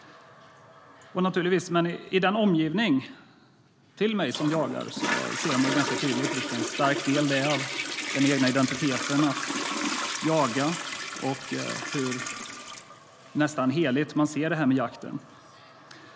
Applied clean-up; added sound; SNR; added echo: none; Toilet flush; 7 dB; none.